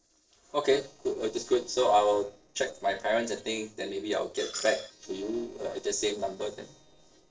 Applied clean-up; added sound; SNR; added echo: neural separator model SepFormer DNS4.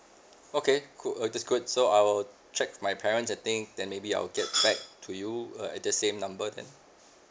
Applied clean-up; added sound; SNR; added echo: none; none; none; none.